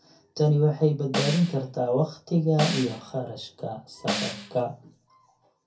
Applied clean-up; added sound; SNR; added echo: none; Snare drum; 8 dB; reverberation time 0.3 s.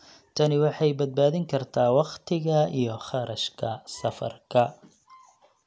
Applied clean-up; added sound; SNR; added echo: none; none; none; none.